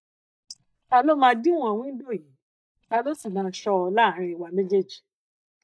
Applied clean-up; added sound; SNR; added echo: neural mask model DeepFilterNet 3.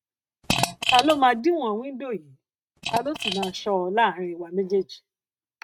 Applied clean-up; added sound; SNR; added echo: neural mask model RNNoise.